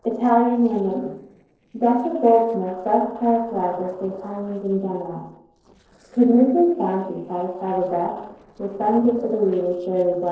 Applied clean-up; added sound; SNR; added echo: neural separator model SepFormer DNS4.